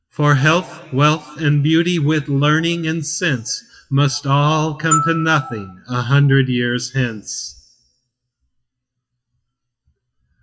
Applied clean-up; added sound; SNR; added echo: classical method WPE with log-MMSE.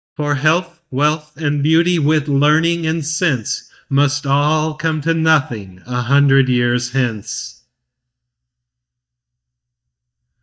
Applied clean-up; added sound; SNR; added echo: neural mask model DeepFilterNet 3.